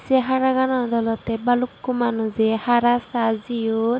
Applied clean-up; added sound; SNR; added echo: none; none; none; none.